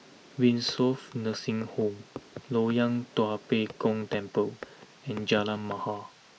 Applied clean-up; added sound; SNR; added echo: neural mask model Resemble Enhance denoiser.